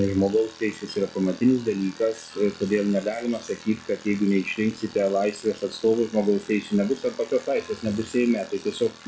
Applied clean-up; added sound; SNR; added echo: classical method log-MMSE.